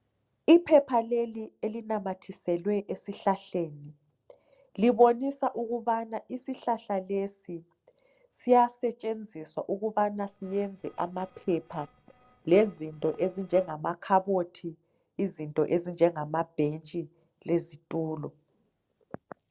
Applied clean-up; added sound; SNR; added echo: neural separator model SepFormer DNS4.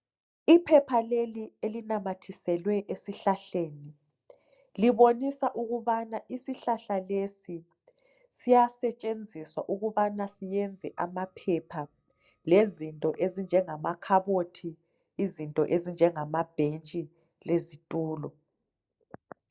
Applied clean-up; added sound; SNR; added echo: neural mask model DeepFilterNet 3.